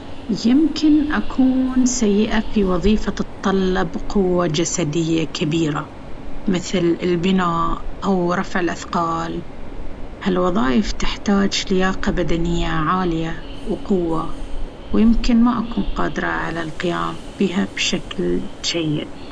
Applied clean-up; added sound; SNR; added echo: none; Train; 5 dB; none.